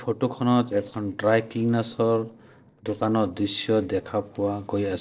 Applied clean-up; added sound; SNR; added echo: neural separator model SepFormer DNS4.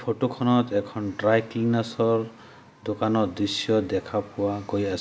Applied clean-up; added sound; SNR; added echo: none; none; none; none.